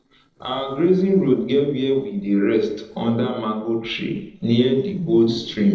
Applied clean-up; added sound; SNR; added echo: neural separator model SepFormer DNS4.